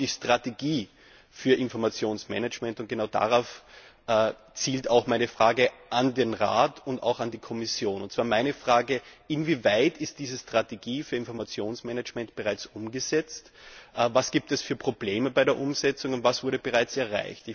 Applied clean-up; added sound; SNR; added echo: none; none; none; none.